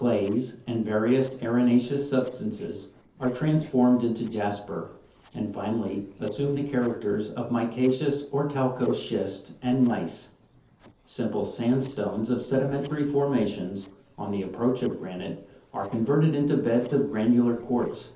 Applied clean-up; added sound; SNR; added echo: neural separator model SepFormer DNS4.